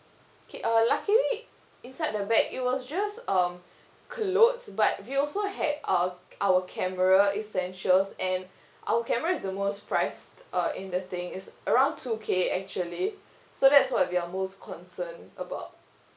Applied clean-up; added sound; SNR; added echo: none; none; none; none.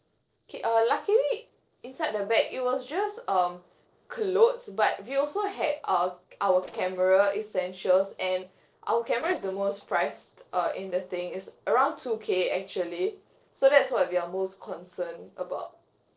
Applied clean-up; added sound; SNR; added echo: neural separator model SepFormer DNS4.